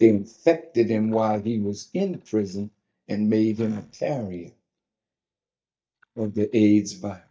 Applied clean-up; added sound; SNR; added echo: neural mask model DeepFilterNet 3.